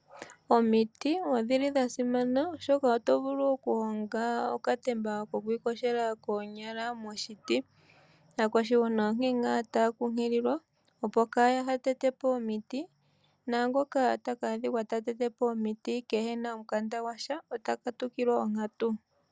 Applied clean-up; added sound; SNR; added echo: none; none; none; none.